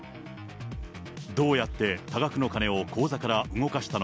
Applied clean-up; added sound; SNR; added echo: none; none; none; none.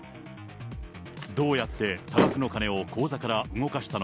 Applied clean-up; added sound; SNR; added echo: none; Slam; 2 dB; none.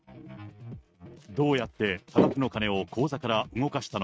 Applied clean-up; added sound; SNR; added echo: neural mask model RNNoise.